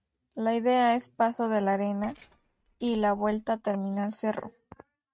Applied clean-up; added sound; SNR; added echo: neural mask model RNNoise.